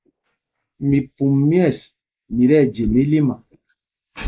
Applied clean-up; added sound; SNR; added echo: neural mask model Resemble Enhance denoiser.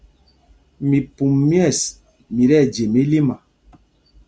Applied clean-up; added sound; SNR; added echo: none; none; none; none.